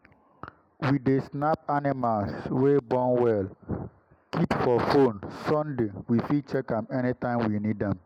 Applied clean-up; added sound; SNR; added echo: neural mask model Resemble Enhance denoiser.